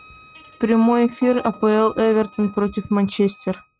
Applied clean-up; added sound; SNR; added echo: neural mask model RNNoise.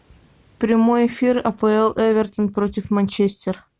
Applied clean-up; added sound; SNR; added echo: none; none; none; none.